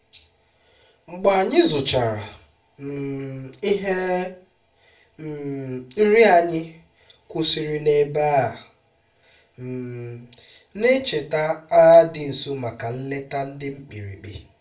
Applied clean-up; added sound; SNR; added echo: none; none; none; reverberation time 0.3 s.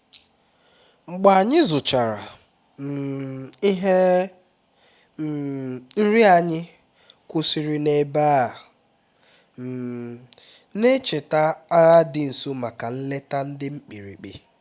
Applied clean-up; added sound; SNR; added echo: none; none; none; none.